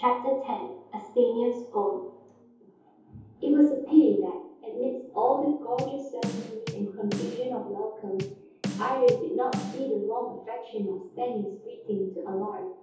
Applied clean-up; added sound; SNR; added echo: none; Bass drum / Snare drum; 8 dB; reverberation time 0.7 s.